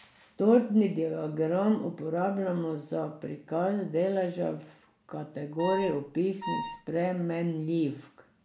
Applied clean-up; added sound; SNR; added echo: none; Wind instrument, woodwind instrument; 8 dB; none.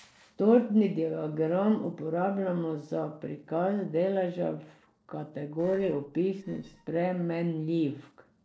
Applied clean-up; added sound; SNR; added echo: neural separator model SepFormer DNS4.